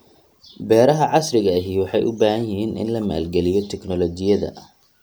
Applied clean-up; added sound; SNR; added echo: none; none; none; none.